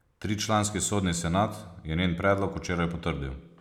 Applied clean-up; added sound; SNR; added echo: none; none; none; none.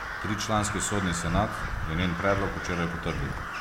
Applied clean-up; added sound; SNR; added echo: none; Crow; 3 dB; none.